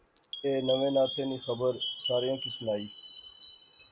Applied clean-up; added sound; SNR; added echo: none; Chime; 2 dB; none.